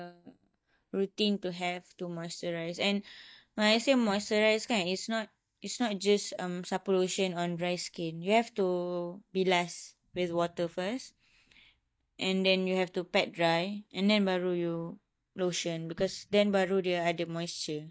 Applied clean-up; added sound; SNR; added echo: neural mask model DeepFilterNet 3.